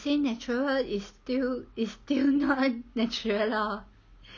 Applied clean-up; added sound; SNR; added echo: none; none; none; none.